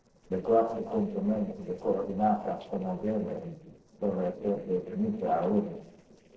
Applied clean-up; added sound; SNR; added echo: neural separator model SepFormer DNS4.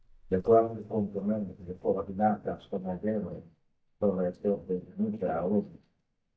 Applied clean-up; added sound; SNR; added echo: neural mask model DeepFilterNet 3.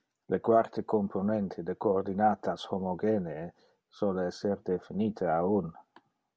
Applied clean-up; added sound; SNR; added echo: none; none; none; none.